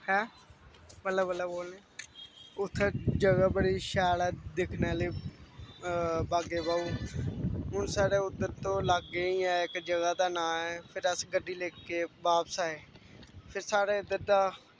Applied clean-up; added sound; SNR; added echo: none; none; none; none.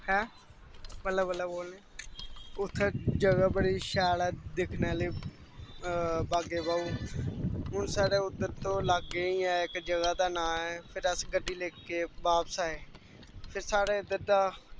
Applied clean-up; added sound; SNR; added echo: none; Mechanisms + Camera; 13 dB; none.